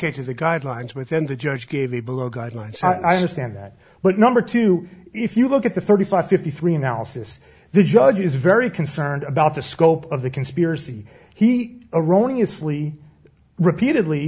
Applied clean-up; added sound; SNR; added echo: none; none; none; none.